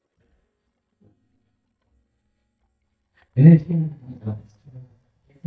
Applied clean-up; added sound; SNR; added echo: neural mask model DeepFilterNet 3.